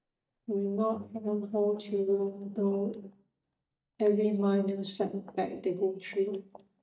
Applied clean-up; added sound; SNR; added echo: neural mask model DeepFilterNet 3.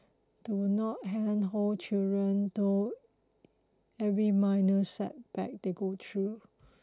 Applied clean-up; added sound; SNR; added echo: none; none; none; none.